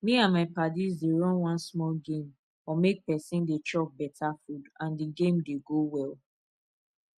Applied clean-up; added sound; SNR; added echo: none; none; none; none.